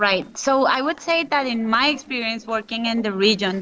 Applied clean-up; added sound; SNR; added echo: neural separator model SepFormer DNS4.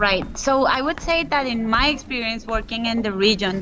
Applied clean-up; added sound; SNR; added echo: none; Walk, footsteps; 14 dB; none.